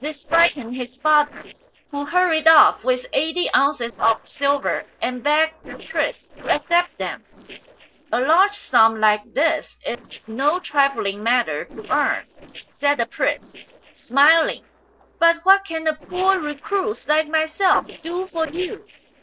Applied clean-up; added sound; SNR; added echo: neural separator model SepFormer DNS4.